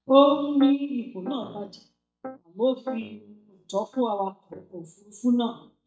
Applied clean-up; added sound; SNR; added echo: neural mask model DeepFilterNet 3.